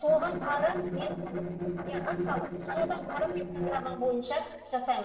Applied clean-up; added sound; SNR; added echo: neural separator model SepFormer DNS4.